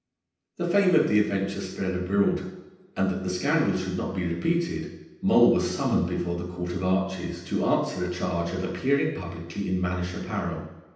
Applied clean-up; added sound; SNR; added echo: none; none; none; reverberation time 0.9 s.